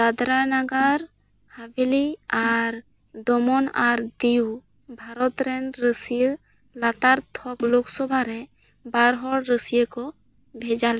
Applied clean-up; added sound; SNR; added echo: none; Snare drum; 16 dB; none.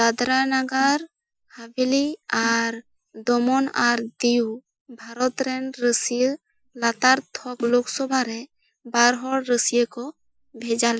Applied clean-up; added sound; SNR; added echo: classical method Wiener filter.